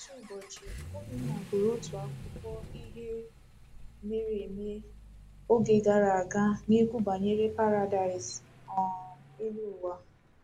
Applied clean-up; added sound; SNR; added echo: none; Accelerating, revving, vroom / Vehicle; 15 dB; none.